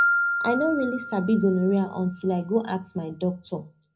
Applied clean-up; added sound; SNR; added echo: none; Piano; 5 dB; reverberation time 0.4 s.